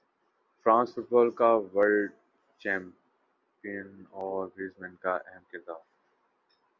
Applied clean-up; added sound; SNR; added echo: none; none; none; none.